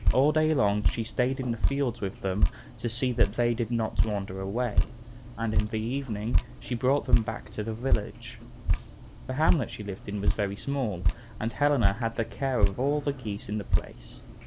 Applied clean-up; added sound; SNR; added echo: none; Drip; -1 dB; none.